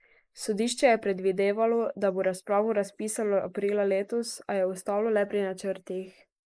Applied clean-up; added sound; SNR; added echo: neural mask model Resemble Enhance denoiser.